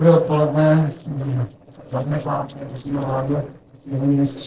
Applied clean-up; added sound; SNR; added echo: neural separator model SepFormer DNS4.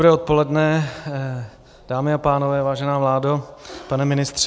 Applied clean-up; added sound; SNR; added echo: none; none; none; none.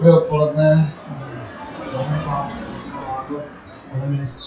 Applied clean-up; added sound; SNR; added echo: classical method WPE with log-MMSE.